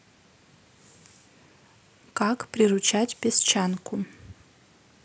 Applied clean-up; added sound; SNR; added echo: none; none; none; none.